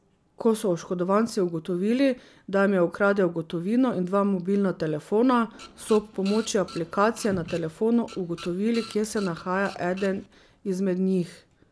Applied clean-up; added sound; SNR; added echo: none; Printer; 20 dB; none.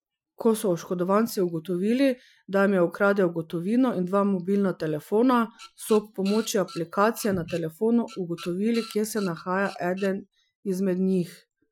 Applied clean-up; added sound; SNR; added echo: classical method Wiener filter.